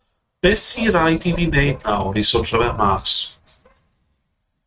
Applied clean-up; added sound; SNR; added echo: neural mask model RNNoise.